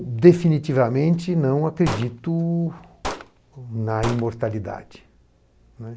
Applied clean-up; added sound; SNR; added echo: none; Gunshot, gunfire; 13 dB; none.